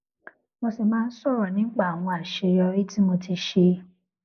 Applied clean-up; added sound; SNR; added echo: neural mask model Resemble Enhance denoiser.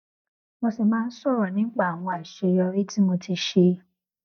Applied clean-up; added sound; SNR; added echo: neural mask model DeepFilterNet 3.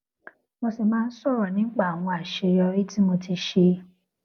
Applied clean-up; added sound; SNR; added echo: none; none; none; none.